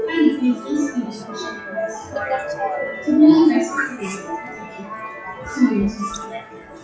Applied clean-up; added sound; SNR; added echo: classical method WPE with log-MMSE.